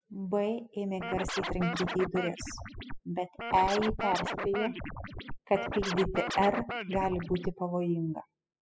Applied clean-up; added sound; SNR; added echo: classical method spectral subtraction.